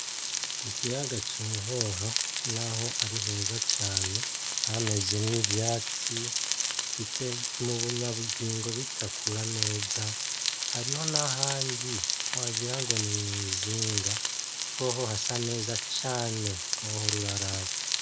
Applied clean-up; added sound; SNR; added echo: none; Frying (food); -3 dB; none.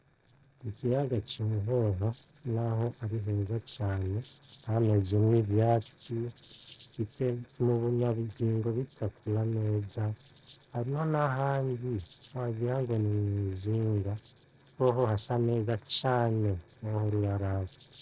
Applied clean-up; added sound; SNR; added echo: neural separator model SepFormer DNS4.